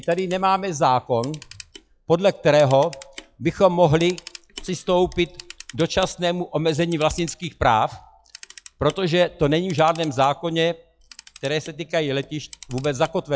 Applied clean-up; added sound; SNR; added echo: classical method log-MMSE.